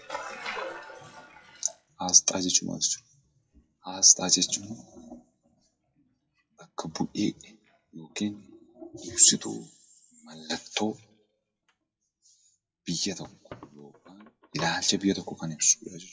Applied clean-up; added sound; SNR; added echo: classical method WPE with log-MMSE.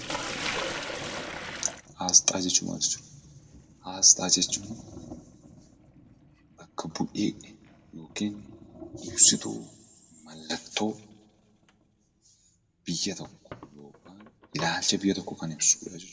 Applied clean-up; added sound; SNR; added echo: none; Sink (filling or washing); 12 dB; reverberation time 0.8 s.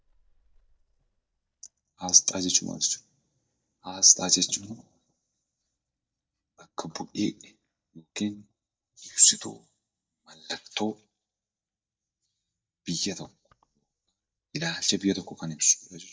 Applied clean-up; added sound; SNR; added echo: neural mask model DeepFilterNet 3.